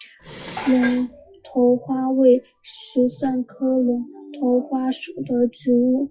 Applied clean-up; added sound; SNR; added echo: classical method WPE with log-MMSE.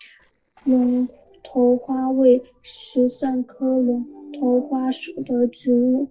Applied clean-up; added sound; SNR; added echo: neural separator model SepFormer DNS4.